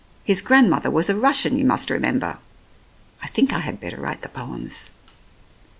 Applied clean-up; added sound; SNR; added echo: none; none; none; none.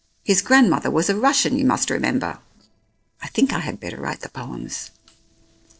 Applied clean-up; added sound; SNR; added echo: neural separator model SepFormer DNS4.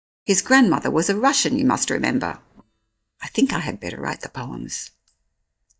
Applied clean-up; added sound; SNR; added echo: neural mask model DeepFilterNet 3.